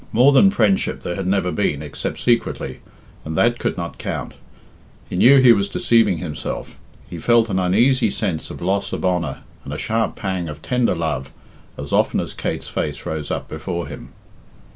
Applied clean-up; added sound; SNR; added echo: none; none; none; none.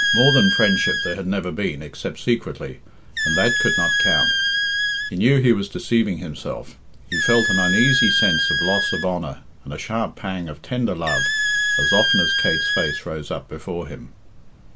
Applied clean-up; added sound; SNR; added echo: none; Squeak; 0 dB; none.